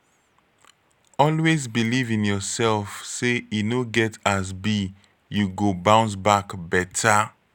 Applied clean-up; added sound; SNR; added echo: none; none; none; none.